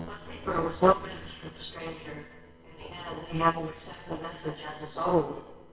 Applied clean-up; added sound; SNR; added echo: neural separator model SepFormer WHAMR!.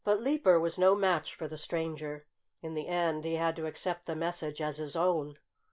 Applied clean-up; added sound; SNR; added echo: none; none; none; none.